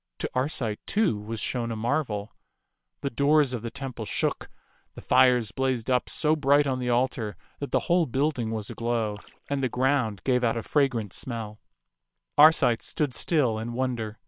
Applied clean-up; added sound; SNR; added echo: neural separator model SepFormer WHAM!.